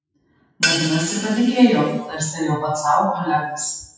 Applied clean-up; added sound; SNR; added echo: classical method WPE with log-MMSE.